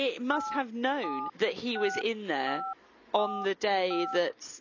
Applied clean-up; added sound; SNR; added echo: none; Telephone; 8 dB; none.